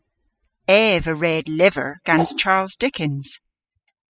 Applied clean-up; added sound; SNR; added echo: classical method spectral subtraction.